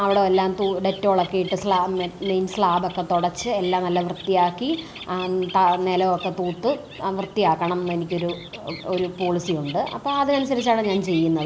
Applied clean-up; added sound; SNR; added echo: none; Bird; 17 dB; none.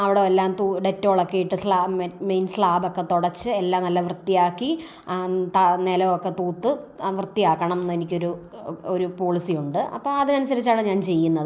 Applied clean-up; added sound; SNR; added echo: none; none; none; none.